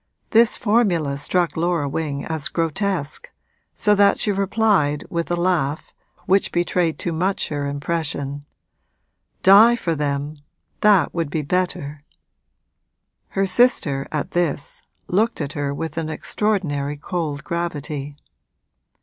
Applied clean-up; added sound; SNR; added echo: none; none; none; none.